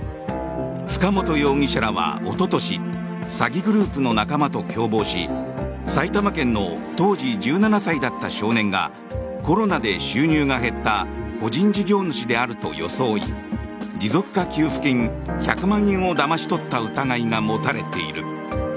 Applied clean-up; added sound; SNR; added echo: none; none; none; none.